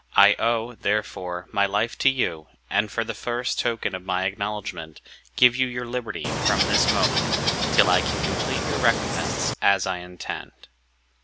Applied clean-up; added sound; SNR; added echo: none; Water / Bird; -1 dB; none.